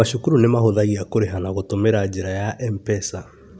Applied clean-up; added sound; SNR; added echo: none; none; none; none.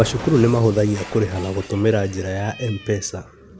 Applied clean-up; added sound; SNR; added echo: none; Cat; 16 dB; none.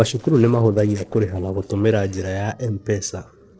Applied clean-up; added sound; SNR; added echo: neural separator model SepFormer DNS4.